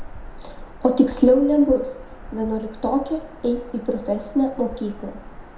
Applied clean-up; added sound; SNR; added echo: none; Bird vocalization, bird call, bird song; 15 dB; reverberation time 0.5 s.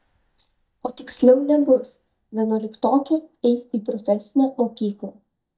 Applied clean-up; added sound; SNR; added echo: neural mask model DeepFilterNet 3.